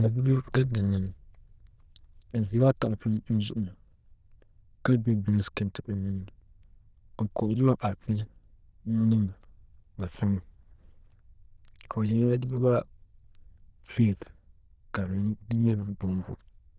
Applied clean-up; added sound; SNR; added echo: neural diffusion model UNIVERSE++.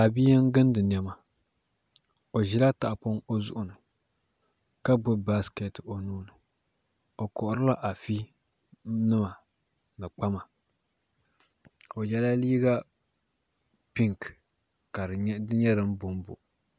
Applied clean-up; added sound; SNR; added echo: none; none; none; none.